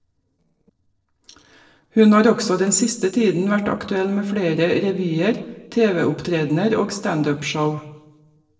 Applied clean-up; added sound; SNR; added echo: neural separator model SepFormer DNS4.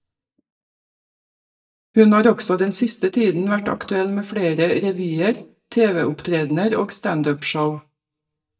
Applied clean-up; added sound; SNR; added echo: neural mask model DeepFilterNet 3.